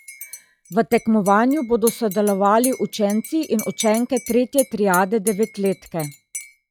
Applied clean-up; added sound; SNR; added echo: classical method log-MMSE.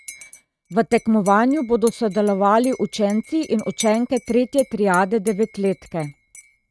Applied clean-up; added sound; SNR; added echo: neural mask model RNNoise.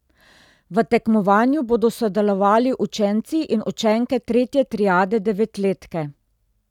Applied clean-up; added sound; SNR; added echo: none; none; none; none.